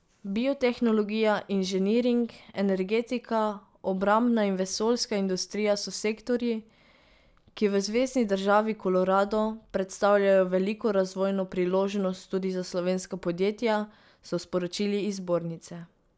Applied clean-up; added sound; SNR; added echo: none; none; none; none.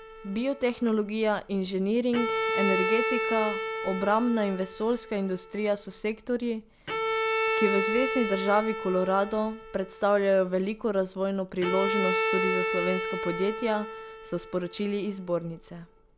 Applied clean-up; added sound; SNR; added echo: none; Bowed string instrument; 4 dB; none.